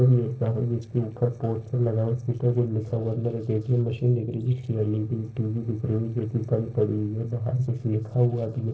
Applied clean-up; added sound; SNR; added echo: neural separator model SepFormer DNS4.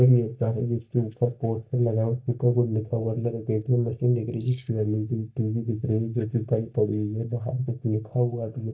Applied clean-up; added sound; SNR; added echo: neural mask model DeepFilterNet 3.